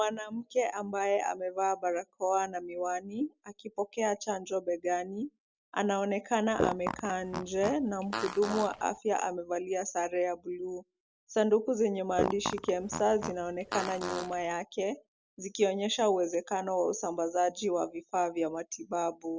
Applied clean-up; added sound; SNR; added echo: none; Fart; 5 dB; none.